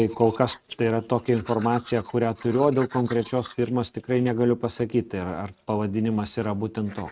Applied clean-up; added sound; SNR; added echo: neural mask model RNNoise.